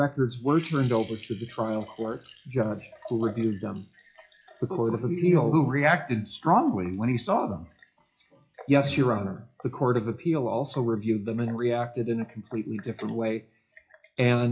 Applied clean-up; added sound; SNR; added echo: classical method WPE with log-MMSE.